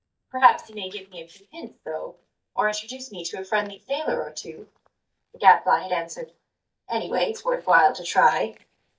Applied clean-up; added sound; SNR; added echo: neural mask model DeepFilterNet 3.